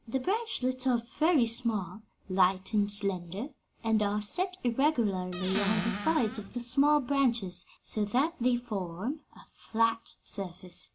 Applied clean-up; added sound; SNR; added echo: none; Squeak / Cupboard open or close; 1 dB; none.